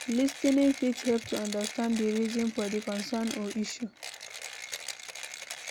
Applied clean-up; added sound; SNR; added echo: none; Mechanisms; 11 dB; none.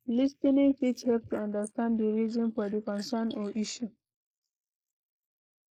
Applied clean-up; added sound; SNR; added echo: neural mask model Resemble Enhance denoiser.